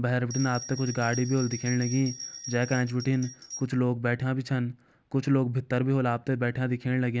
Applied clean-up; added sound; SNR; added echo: none; Bell; 13 dB; none.